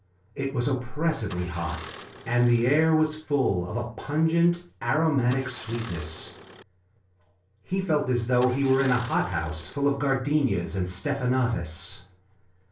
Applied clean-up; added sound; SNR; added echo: none; Engine starting; 16 dB; reverberation time 0.3 s.